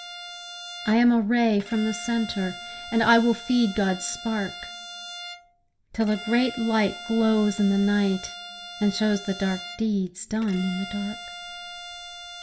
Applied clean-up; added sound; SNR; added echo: none; Bowed string instrument; 14 dB; reverberation time 0.5 s.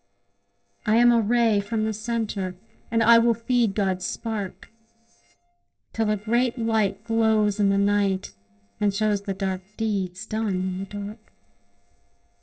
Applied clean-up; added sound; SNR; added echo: neural separator model SepFormer DNS4.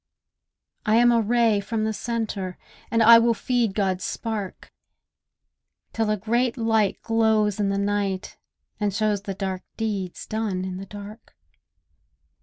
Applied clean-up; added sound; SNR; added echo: none; none; none; none.